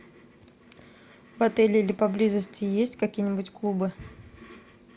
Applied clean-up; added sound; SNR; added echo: none; none; none; none.